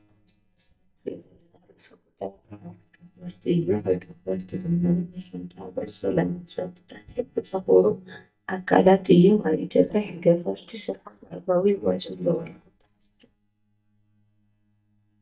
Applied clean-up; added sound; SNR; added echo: neural mask model DeepFilterNet 3.